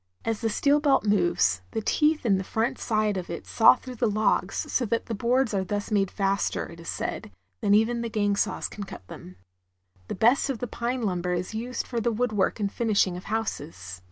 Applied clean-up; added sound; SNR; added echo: none; none; none; none.